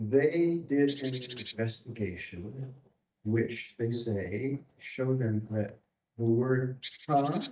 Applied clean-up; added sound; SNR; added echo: neural mask model DeepFilterNet 3.